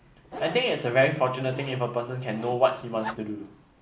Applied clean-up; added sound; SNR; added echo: none; Zipper (clothing); 16 dB; none.